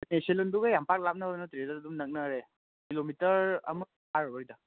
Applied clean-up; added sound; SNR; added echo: none; none; none; none.